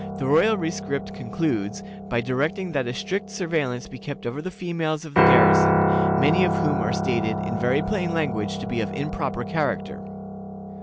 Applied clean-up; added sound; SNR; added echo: none; Piano; -1 dB; none.